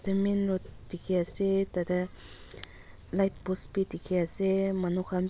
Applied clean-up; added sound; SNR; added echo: none; none; none; none.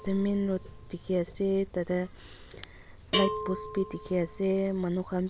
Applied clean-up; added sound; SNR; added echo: none; Bell; 9 dB; none.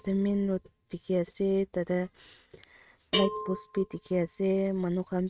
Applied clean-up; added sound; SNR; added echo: neural mask model RNNoise.